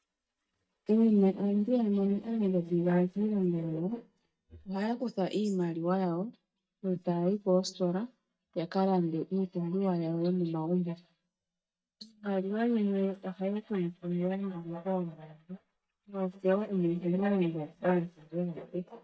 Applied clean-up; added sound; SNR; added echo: neural mask model DeepFilterNet 3.